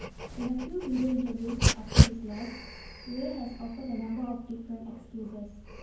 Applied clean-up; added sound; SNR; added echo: none; Dog; -4 dB; reverberation time 0.9 s.